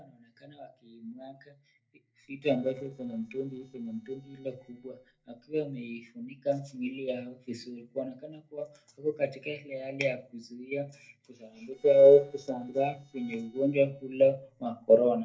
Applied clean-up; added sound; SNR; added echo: neural separator model SepFormer DNS4.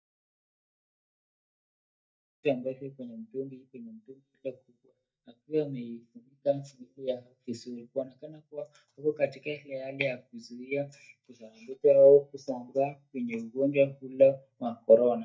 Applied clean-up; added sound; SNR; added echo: neural mask model DeepFilterNet 3.